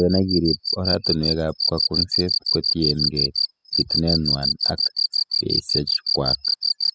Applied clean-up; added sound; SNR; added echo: classical method spectral subtraction.